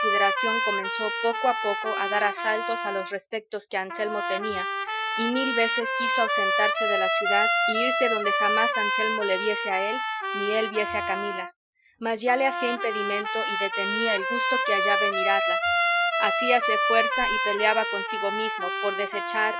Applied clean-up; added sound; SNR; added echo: classical method Wiener filter.